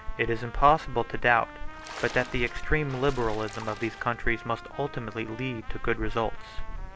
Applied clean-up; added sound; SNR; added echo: none; Splash, splatter + Trumpet; 16 dB; none.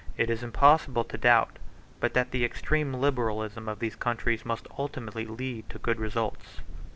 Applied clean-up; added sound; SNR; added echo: none; none; none; none.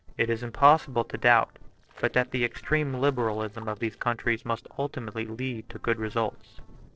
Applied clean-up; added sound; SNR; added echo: neural separator model SepFormer DNS4.